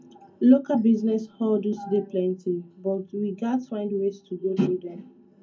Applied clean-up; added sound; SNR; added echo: none; none; none; reverberation time 0.3 s.